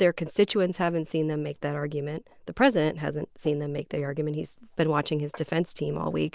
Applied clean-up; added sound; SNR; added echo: none; none; none; none.